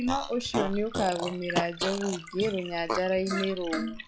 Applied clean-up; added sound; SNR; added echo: classical method log-MMSE.